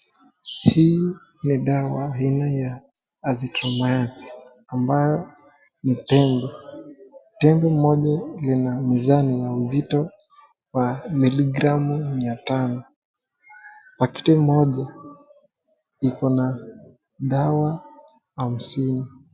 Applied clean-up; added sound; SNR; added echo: none; none; none; none.